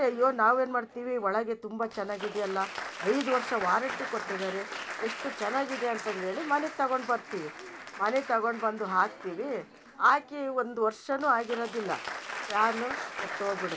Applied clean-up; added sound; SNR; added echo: none; Applause; 10 dB; none.